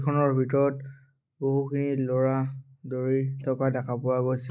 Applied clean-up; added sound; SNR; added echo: neural mask model Resemble Enhance denoiser.